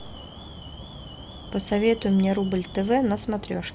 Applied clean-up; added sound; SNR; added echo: none; Alarm; 15 dB; none.